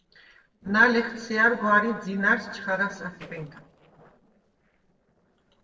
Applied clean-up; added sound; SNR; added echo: neural separator model SepFormer DNS4.